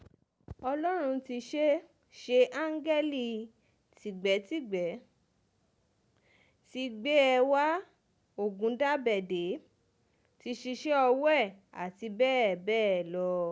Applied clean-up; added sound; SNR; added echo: none; none; none; none.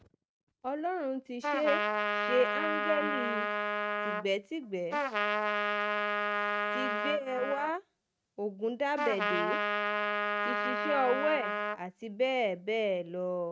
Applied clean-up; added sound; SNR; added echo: neural mask model RNNoise.